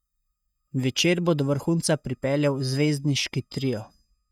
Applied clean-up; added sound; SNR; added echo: neural mask model DeepFilterNet 3.